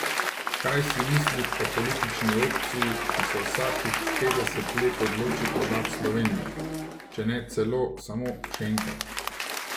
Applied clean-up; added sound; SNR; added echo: none; Applause / Crowd; 0 dB; none.